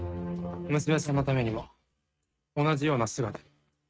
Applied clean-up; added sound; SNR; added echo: neural mask model RNNoise.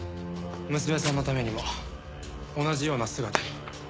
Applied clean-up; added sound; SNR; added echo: none; Fireworks; 10 dB; none.